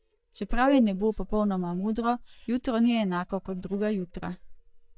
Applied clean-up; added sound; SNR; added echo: neural mask model DeepFilterNet 3.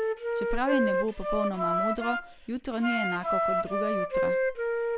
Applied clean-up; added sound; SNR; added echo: none; Wind instrument, woodwind instrument; -3 dB; none.